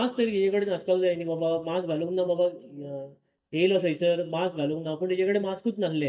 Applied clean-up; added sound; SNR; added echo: neural mask model DeepFilterNet 3.